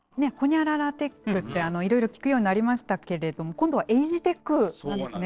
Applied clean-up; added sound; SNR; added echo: neural separator model SepFormer DNS4.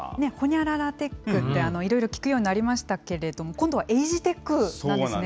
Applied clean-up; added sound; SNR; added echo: none; none; none; none.